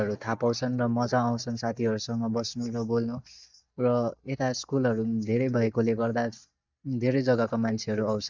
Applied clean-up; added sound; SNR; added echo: neural mask model DeepFilterNet 3.